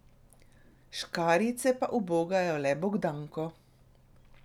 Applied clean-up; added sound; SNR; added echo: none; none; none; none.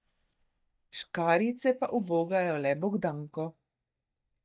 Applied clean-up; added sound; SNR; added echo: neural mask model DeepFilterNet 3.